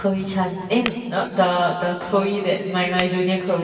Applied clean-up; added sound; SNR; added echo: none; Tap / Glass; 13 dB; reverberation time 2.6 s.